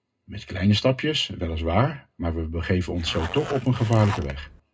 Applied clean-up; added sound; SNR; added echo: none; Zipper (clothing); 12 dB; reverberation time 0.2 s.